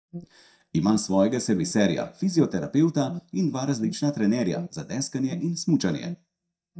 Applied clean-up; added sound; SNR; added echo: neural mask model DeepFilterNet 3.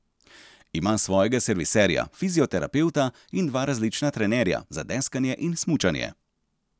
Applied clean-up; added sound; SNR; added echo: none; none; none; none.